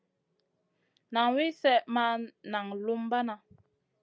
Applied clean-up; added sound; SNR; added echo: none; none; none; none.